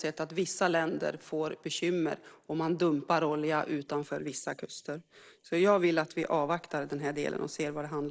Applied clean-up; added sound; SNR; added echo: neural mask model Resemble Enhance denoiser.